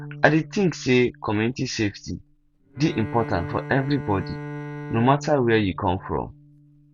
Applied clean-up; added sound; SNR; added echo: none; Bowed string instrument; 13 dB; none.